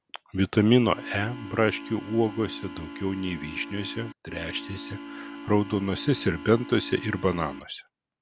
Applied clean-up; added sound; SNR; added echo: none; Organ; 13 dB; none.